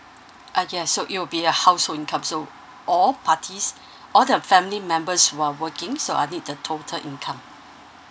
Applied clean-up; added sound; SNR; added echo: none; none; none; none.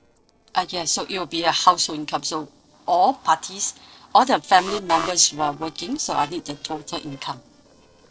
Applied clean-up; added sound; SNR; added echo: neural separator model SepFormer DNS4.